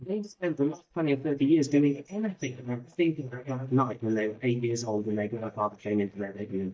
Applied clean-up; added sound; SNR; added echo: neural mask model DeepFilterNet 3.